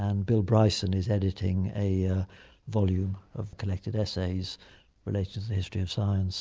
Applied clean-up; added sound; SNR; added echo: none; none; none; none.